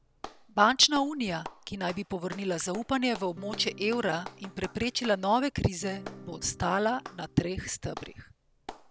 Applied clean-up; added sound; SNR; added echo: none; Acoustic guitar / Strum + Clapping; 17 dB; none.